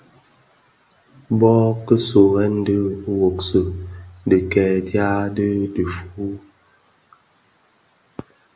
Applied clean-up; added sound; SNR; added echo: none; none; none; none.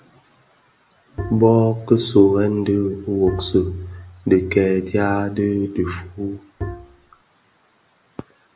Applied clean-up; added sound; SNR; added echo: none; Bowed string instrument; 11 dB; none.